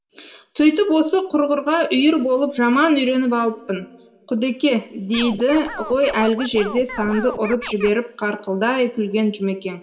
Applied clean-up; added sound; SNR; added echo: none; Scratching (performance technique); 13 dB; reverberation time 1.6 s.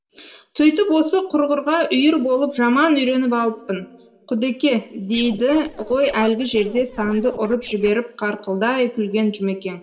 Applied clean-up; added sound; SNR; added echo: neural separator model SepFormer DNS4.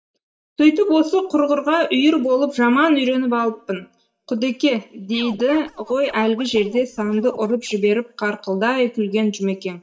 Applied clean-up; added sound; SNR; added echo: neural mask model DeepFilterNet 3.